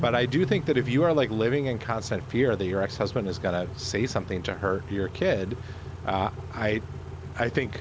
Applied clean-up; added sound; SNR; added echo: none; Idling / Accelerating, revving, vroom / Car; 10 dB; none.